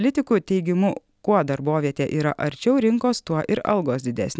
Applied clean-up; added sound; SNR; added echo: none; none; none; none.